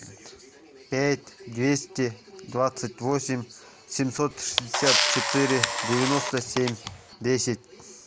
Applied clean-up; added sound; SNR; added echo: none; Camera; -1 dB; none.